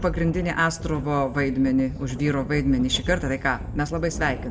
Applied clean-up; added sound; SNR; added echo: none; Thunder; 9 dB; reverberation time 0.6 s.